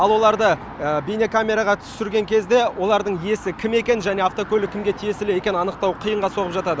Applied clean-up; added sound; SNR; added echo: none; none; none; none.